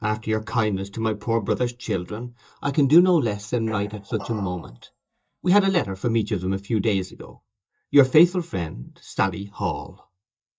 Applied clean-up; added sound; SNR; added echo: neural mask model DeepFilterNet 3.